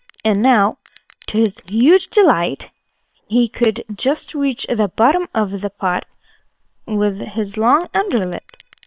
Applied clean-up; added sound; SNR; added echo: neural separator model SepFormer WHAM!.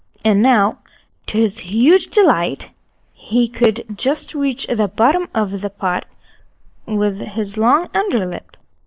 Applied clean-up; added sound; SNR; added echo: neural mask model Resemble Enhance denoiser.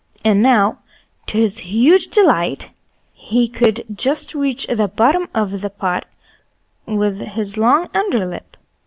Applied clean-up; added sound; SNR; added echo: none; none; none; none.